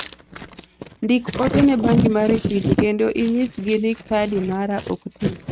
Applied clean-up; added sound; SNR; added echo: neural mask model RNNoise.